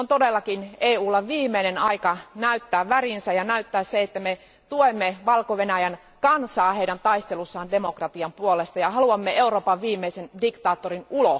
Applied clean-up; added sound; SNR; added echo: none; none; none; none.